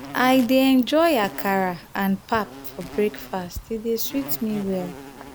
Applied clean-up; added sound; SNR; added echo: none; Insect; 17 dB; none.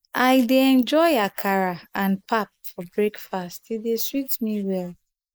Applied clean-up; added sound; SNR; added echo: neural mask model Resemble Enhance denoiser.